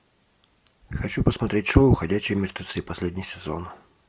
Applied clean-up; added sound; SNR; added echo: none; none; none; none.